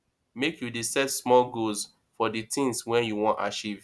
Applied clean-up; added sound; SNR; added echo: none; none; none; none.